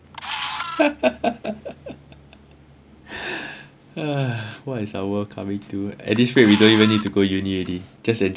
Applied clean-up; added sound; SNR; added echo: none; Camera; 8 dB; none.